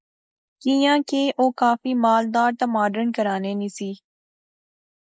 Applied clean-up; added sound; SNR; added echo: neural mask model Resemble Enhance denoiser.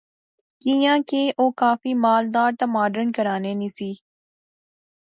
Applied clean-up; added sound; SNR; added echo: none; none; none; none.